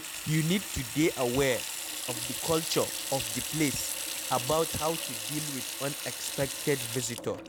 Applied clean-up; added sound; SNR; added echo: none; Sink (filling or washing) / Water tap, faucet; 4 dB; none.